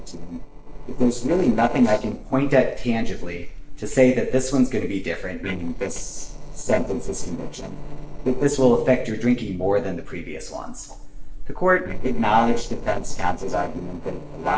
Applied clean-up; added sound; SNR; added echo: neural separator model SepFormer DNS4.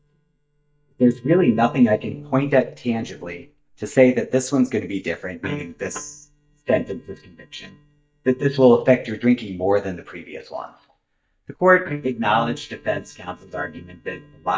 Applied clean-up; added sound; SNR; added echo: neural mask model DeepFilterNet 3.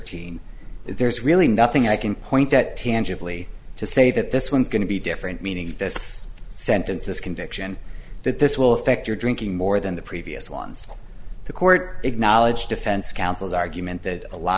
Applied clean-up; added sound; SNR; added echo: none; none; none; none.